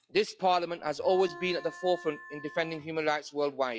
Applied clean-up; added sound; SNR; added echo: classical method log-MMSE.